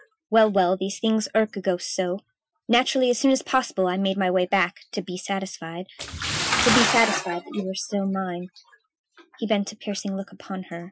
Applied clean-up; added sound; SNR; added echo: classical method Wiener filter.